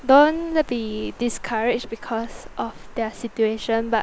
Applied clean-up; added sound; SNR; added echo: none; Water; 15 dB; none.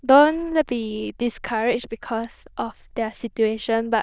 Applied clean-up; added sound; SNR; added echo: neural diffusion model UNIVERSE++.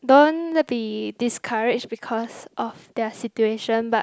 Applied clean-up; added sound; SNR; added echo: none; none; none; none.